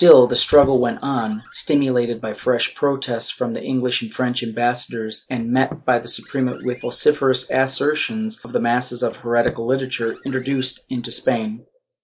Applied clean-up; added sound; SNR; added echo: neural mask model Resemble Enhance denoiser.